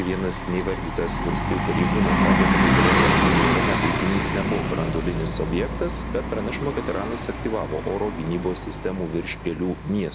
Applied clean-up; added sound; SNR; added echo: none; Bus; -3 dB; none.